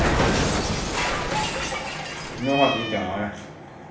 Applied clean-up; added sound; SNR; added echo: none; Cat; -3 dB; reverberation time 1.0 s.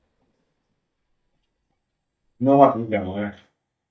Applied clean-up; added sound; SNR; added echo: neural mask model DeepFilterNet 3.